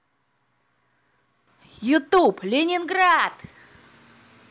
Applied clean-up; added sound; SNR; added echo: none; none; none; none.